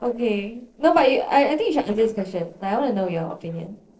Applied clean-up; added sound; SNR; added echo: neural separator model SepFormer DNS4.